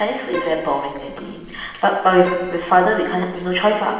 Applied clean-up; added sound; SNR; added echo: none; Keyboard (musical); 13 dB; reverberation time 1.1 s.